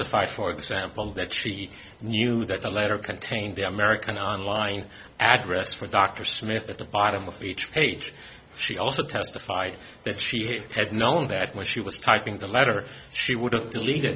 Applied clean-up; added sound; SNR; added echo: none; none; none; none.